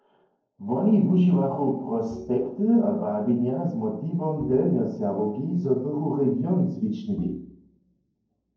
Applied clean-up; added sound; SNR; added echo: neural separator model SepFormer DNS4.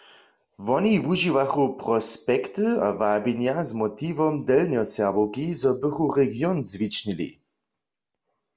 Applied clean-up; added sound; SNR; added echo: none; none; none; none.